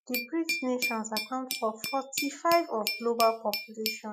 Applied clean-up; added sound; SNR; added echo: classical method Wiener filter.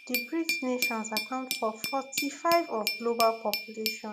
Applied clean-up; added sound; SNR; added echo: none; Glass; 4 dB; none.